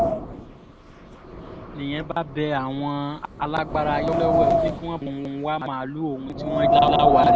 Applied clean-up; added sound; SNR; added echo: none; Wind; -3 dB; none.